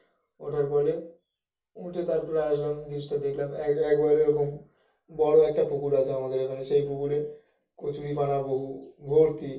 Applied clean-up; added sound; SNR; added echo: none; none; none; reverberation time 0.4 s.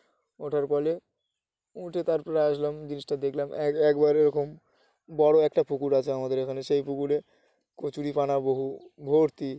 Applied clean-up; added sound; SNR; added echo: none; none; none; none.